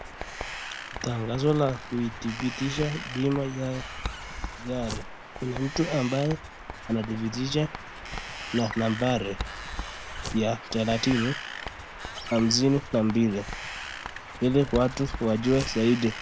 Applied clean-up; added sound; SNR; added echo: none; Wind + Writing; 9 dB; none.